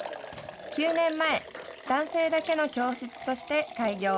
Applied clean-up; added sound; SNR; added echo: none; Liquid; 14 dB; none.